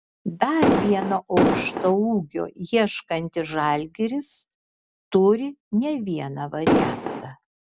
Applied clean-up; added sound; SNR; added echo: none; Explosion; -3 dB; none.